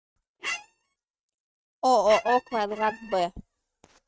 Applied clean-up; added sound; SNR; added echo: neural mask model RNNoise.